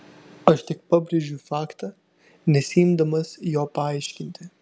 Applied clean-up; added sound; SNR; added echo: none; none; none; none.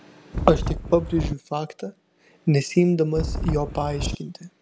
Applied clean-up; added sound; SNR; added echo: none; Wind; 3 dB; none.